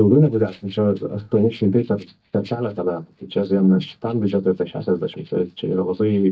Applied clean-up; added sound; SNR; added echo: neural mask model DeepFilterNet 3.